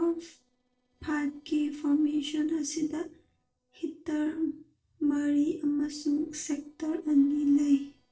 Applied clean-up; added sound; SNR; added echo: neural separator model SepFormer DNS4.